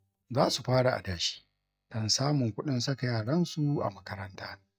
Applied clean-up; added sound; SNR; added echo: neural mask model DeepFilterNet 3.